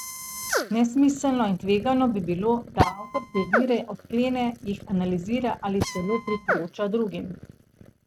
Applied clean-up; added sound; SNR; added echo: neural mask model RNNoise.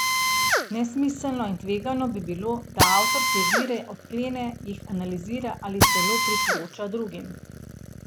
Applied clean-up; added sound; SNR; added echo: none; Drill; -3 dB; none.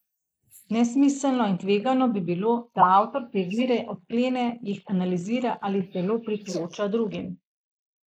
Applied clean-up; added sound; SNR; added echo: neural mask model Resemble Enhance denoiser.